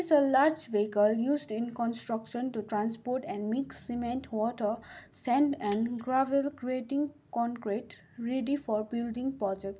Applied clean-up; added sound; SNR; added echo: none; Mechanisms; 18 dB; none.